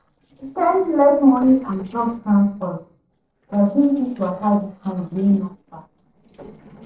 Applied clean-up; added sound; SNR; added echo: neural separator model SepFormer DNS4.